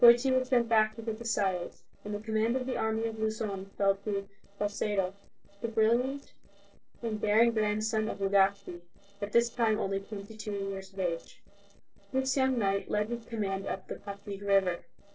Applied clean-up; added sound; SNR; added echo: neural separator model SepFormer DNS4.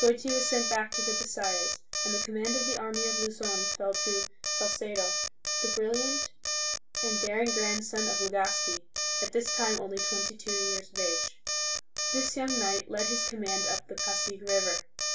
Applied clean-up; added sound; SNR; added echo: none; Alarm; -2 dB; reverberation time 0.2 s.